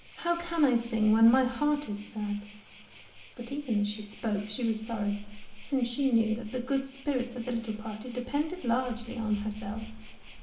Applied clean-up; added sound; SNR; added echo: none; Waves, surf; 13 dB; reverberation time 0.7 s.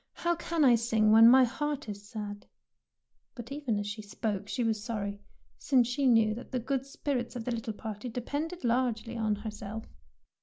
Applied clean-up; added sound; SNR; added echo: none; none; none; none.